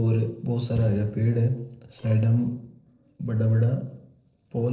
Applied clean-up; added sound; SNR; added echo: neural separator model SepFormer DNS4.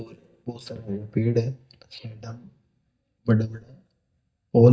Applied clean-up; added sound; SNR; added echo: neural mask model DeepFilterNet 3.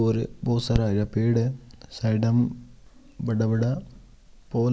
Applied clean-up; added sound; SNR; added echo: none; none; none; none.